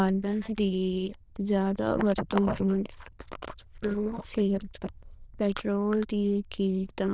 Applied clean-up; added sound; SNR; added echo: neural diffusion model UNIVERSE++.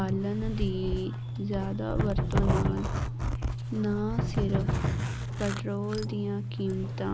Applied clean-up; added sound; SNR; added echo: none; Knock + Zipper (clothing); -2 dB; none.